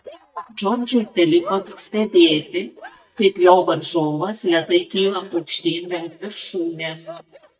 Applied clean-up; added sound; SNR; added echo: neural mask model DeepFilterNet 3.